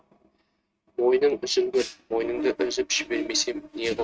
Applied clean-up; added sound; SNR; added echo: neural mask model RNNoise.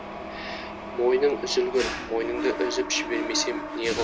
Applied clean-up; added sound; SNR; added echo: none; Mechanisms; 6 dB; none.